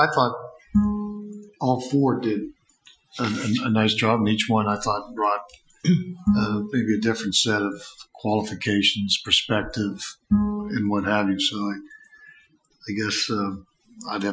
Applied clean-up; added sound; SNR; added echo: classical method Wiener filter.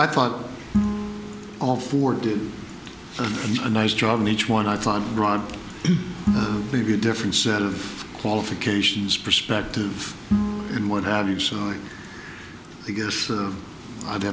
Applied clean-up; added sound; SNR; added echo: none; Bowed string instrument; 7 dB; none.